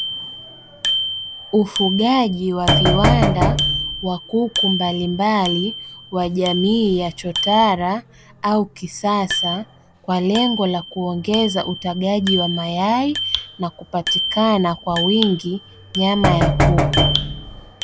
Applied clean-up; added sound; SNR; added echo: none; Knock + Bicycle bell; 2 dB; none.